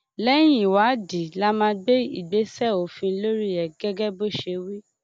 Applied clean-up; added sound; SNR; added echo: none; none; none; none.